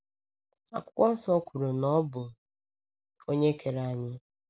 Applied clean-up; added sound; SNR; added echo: none; none; none; none.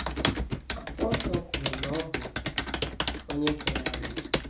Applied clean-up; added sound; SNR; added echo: none; Computer keyboard; -5 dB; reverberation time 0.3 s.